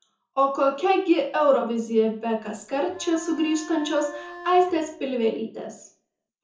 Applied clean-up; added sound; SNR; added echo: none; Bowed string instrument; 17 dB; reverberation time 0.5 s.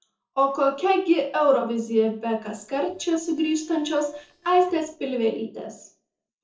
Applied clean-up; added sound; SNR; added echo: neural separator model SepFormer DNS4.